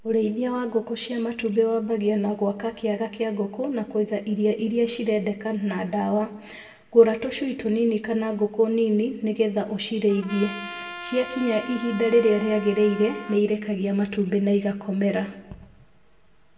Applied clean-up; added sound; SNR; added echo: none; Trumpet; 14 dB; reverberation time 0.9 s.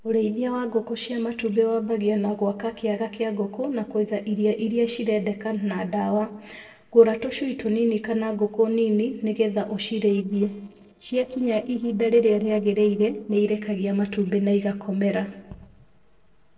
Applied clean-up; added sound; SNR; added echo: neural separator model SepFormer DNS4.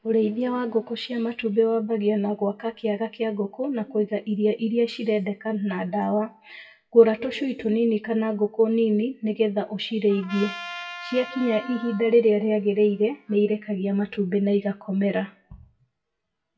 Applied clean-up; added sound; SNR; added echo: classical method WPE with log-MMSE.